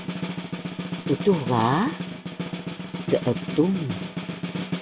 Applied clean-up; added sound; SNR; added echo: none; Snare drum; 5 dB; none.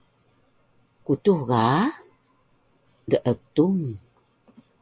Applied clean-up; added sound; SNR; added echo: none; none; none; none.